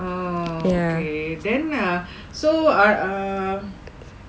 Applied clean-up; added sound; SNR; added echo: none; none; none; none.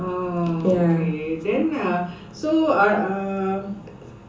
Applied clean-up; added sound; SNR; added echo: none; none; none; reverberation time 0.8 s.